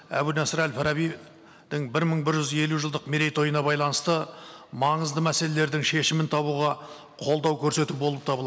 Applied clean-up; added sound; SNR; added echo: none; none; none; none.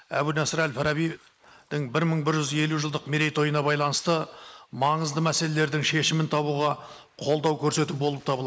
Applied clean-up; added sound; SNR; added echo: neural mask model Resemble Enhance denoiser.